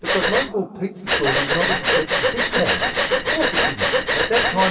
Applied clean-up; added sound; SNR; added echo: none; Breathing; -4 dB; reverberation time 2.2 s.